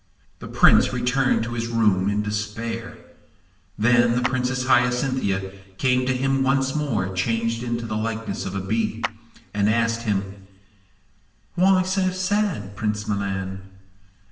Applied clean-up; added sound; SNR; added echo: none; Clapping; 14 dB; reverberation time 0.9 s.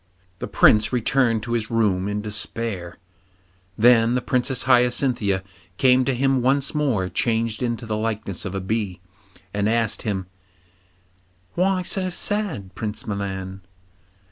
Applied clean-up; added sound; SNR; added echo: none; none; none; none.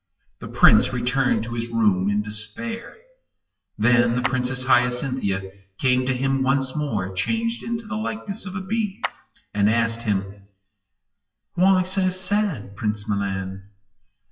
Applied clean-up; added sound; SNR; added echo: classical method WPE with log-MMSE.